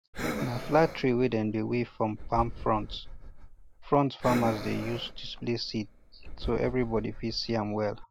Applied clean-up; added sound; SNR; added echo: none; Breathing; 9 dB; none.